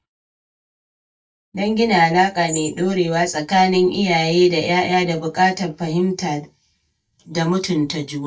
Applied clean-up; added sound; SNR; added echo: neural mask model DeepFilterNet 3.